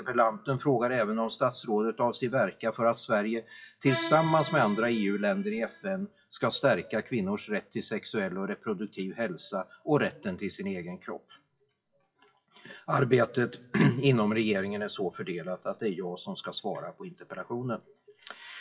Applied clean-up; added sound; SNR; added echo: classical method WPE with log-MMSE.